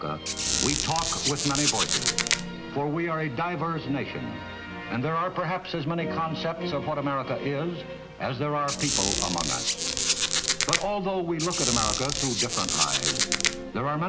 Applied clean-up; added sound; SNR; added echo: none; Squeak; -2 dB; none.